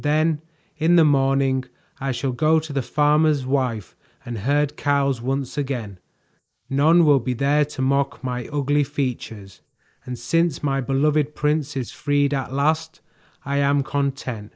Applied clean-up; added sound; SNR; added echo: neural mask model Resemble Enhance denoiser.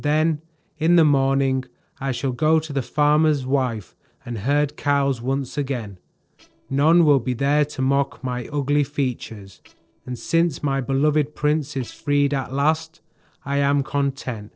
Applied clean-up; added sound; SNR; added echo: neural separator model SepFormer DNS4.